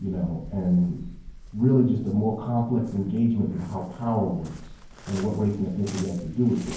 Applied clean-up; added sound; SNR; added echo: none; Waves, surf; 19 dB; reverberation time 0.9 s.